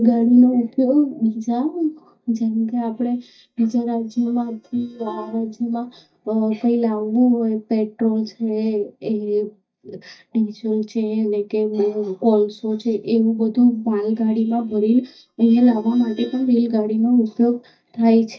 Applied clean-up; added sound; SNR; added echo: neural mask model DeepFilterNet 3.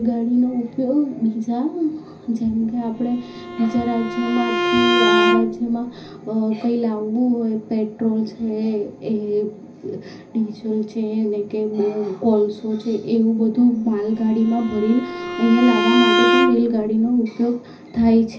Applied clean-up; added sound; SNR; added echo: none; Bowed string instrument; 1 dB; reverberation time 0.4 s.